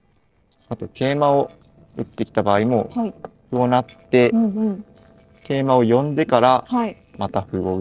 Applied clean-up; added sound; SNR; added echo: neural separator model SepFormer DNS4.